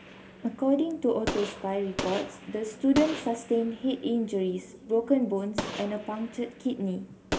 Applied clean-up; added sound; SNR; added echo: none; Gunshot, gunfire; 10 dB; none.